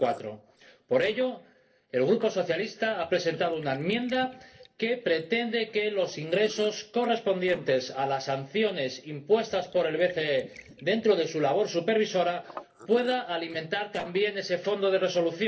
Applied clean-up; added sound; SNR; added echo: neural separator model SepFormer DNS4.